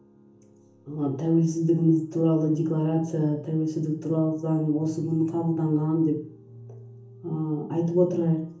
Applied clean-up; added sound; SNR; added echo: none; none; none; reverberation time 0.7 s.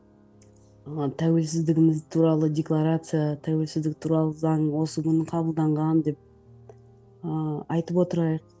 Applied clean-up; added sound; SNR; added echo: none; none; none; none.